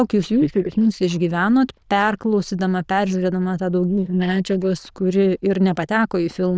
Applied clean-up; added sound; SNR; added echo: neural diffusion model UNIVERSE++.